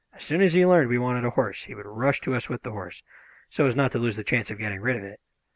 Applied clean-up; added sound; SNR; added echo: none; none; none; none.